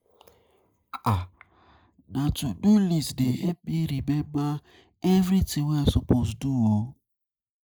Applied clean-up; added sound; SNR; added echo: neural mask model Resemble Enhance denoiser.